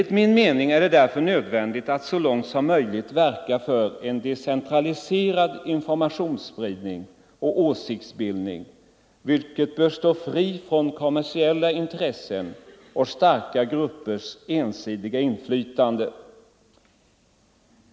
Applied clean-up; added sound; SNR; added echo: none; none; none; none.